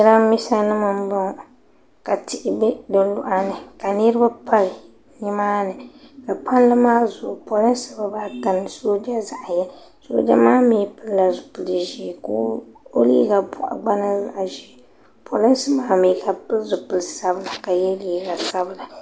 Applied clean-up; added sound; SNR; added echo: none; none; none; none.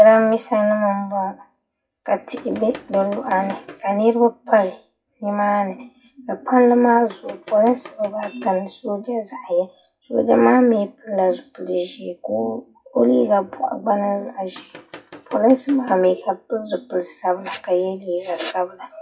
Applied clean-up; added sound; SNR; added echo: classical method WPE with log-MMSE.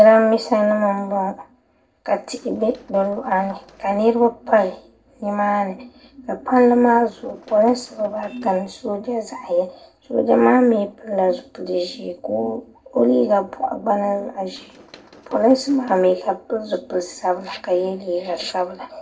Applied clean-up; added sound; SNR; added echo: neural separator model SepFormer DNS4.